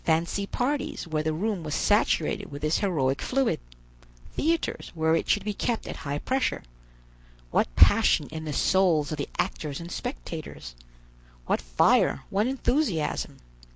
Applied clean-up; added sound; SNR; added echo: none; none; none; none.